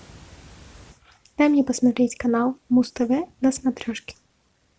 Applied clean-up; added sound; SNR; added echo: none; none; none; none.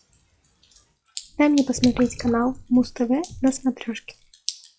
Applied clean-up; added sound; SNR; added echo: classical method log-MMSE.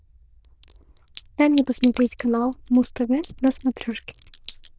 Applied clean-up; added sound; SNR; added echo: neural diffusion model UNIVERSE++.